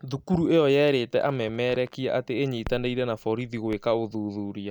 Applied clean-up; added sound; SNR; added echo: none; Crackle; 19 dB; none.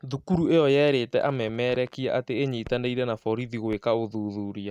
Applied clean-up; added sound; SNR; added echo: neural mask model RNNoise.